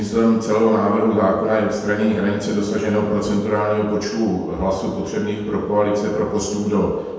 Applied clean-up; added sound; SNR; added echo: none; none; none; reverberation time 1.1 s.